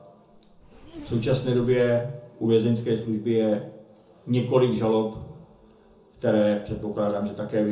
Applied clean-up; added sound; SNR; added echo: none; Zipper (clothing); 20 dB; reverberation time 0.6 s.